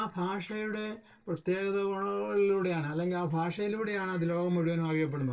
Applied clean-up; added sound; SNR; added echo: neural separator model SepFormer DNS4.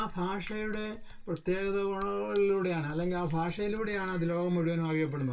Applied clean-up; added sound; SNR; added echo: none; Computer keyboard; 12 dB; reverberation time 0.2 s.